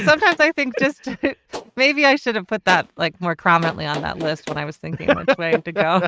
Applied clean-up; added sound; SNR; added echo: neural mask model RNNoise.